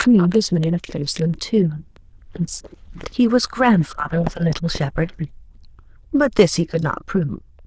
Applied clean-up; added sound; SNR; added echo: neural diffusion model UNIVERSE++.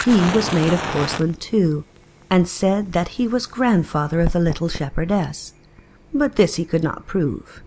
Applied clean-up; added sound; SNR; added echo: none; Fire; 10 dB; none.